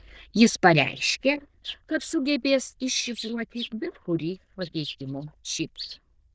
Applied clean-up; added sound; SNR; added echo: neural diffusion model UNIVERSE++.